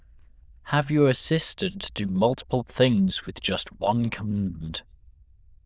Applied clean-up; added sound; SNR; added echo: neural diffusion model UNIVERSE++.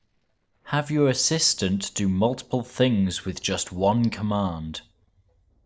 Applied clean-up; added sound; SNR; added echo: neural separator model SepFormer DNS4.